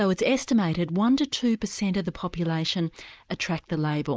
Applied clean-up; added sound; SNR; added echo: neural mask model Resemble Enhance denoiser.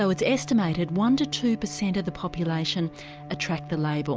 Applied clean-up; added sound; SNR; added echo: none; Bowed string instrument; 15 dB; none.